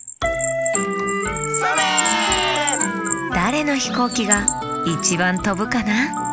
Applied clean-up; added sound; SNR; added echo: none; Bell; 6 dB; none.